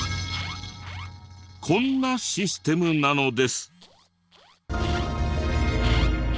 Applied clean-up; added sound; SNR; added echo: neural separator model SepFormer DNS4.